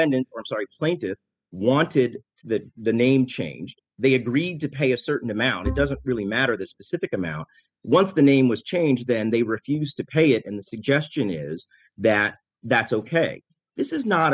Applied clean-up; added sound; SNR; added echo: classical method spectral subtraction.